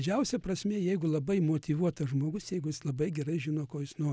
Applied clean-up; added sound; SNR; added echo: none; none; none; none.